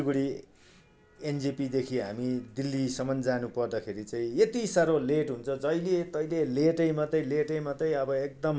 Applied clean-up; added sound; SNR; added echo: none; none; none; none.